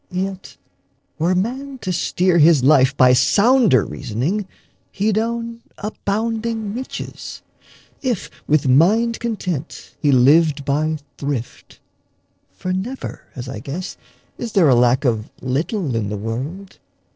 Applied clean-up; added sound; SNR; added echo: neural separator model SepFormer DNS4.